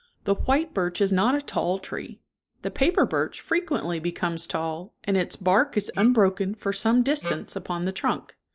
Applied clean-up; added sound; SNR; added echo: neural mask model Resemble Enhance denoiser.